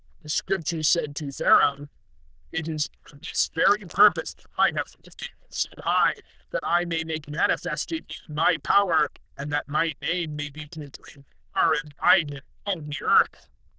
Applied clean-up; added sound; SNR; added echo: neural diffusion model UNIVERSE++.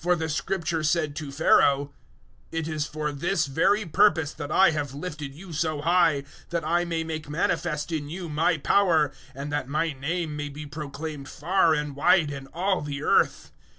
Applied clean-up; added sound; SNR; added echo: none; none; none; none.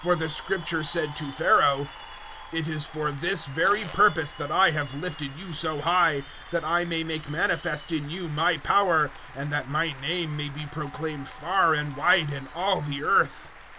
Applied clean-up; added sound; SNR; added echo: none; Applause / Cheering + Fart; 17 dB; none.